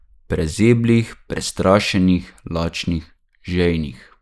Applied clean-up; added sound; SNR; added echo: neural mask model Resemble Enhance denoiser.